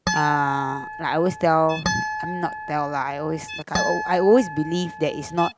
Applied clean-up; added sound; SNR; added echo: none; Harp; 7 dB; none.